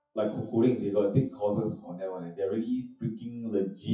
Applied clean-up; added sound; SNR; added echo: classical method WPE with log-MMSE.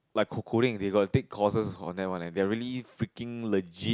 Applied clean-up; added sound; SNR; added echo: none; none; none; none.